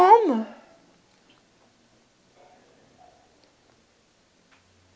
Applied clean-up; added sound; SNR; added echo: none; none; none; none.